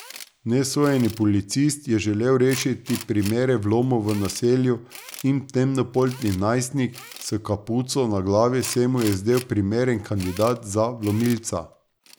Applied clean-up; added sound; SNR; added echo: none; Tools; 19 dB; none.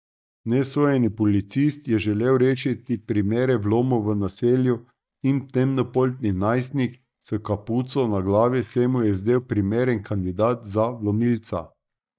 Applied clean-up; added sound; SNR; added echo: neural mask model DeepFilterNet 3.